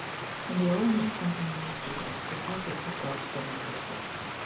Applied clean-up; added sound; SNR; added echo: none; Stream; 3 dB; reverberation time 0.7 s.